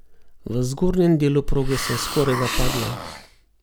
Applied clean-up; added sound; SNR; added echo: none; Hiss; 9 dB; none.